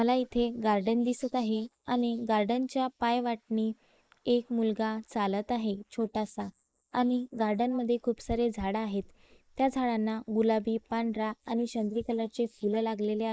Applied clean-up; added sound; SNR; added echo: neural mask model Resemble Enhance denoiser.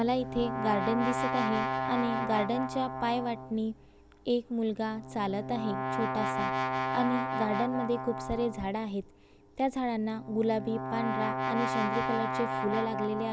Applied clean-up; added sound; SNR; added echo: none; Brass instrument; 2 dB; none.